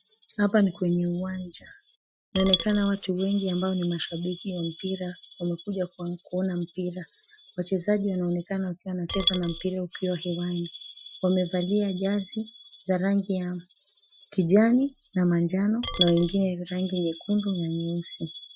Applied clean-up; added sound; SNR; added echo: classical method Wiener filter.